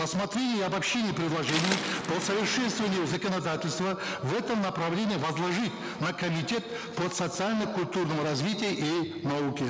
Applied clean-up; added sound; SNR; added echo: none; Waves, surf; 8 dB; none.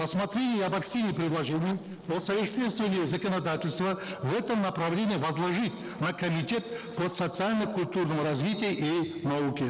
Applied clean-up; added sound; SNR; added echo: neural separator model SepFormer DNS4.